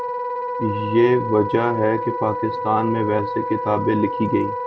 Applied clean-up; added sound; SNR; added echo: none; Wind instrument, woodwind instrument; 4 dB; none.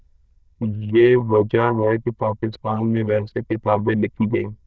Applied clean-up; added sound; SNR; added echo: neural diffusion model UNIVERSE++.